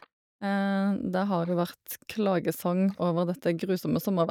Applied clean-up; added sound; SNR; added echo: neural mask model DeepFilterNet 3.